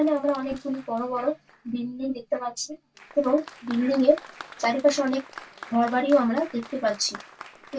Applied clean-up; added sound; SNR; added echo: none; Applause; 19 dB; reverberation time 0.1 s.